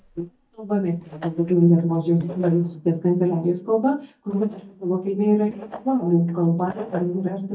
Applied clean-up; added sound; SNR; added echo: neural mask model DeepFilterNet 3.